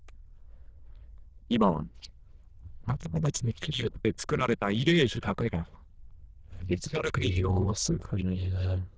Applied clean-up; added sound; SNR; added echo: neural diffusion model UNIVERSE++.